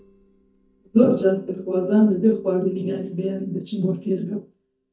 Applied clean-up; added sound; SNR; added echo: neural mask model DeepFilterNet 3.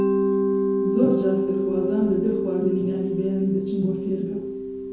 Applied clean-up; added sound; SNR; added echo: none; Mallet percussion; -1 dB; reverberation time 1.0 s.